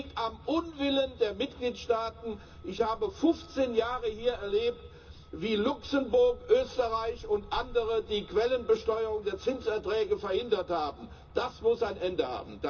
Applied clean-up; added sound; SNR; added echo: none; Truck; 18 dB; reverberation time 0.2 s.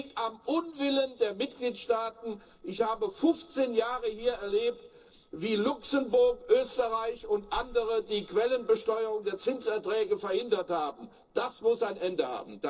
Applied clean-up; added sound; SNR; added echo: neural separator model SepFormer DNS4.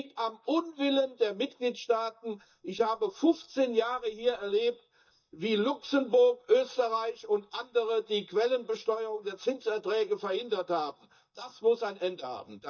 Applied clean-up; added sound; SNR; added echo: neural mask model DeepFilterNet 3.